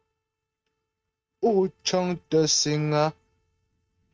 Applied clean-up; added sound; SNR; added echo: neural mask model RNNoise.